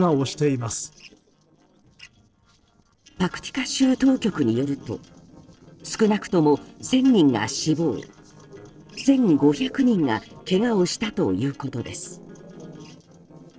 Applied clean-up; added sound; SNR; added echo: neural separator model SepFormer DNS4.